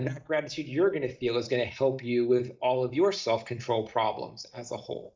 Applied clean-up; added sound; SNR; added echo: neural mask model DeepFilterNet 3.